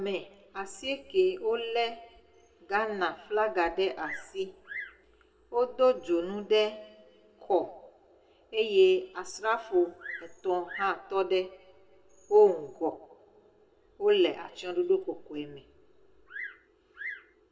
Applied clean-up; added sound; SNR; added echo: none; Bird vocalization, bird call, bird song; 20 dB; reverberation time 0.9 s.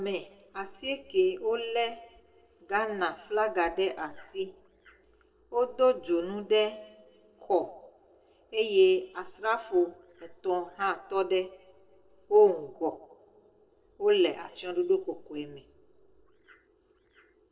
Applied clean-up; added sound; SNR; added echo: neural separator model SepFormer DNS4.